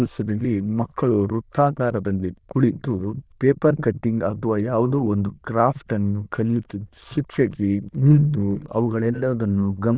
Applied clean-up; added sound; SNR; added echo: neural diffusion model UNIVERSE++.